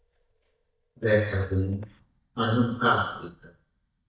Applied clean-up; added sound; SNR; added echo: neural mask model DeepFilterNet 3.